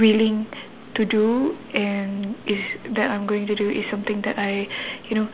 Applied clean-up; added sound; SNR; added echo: none; none; none; none.